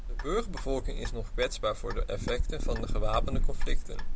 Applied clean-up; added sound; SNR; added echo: none; Clock; -5 dB; none.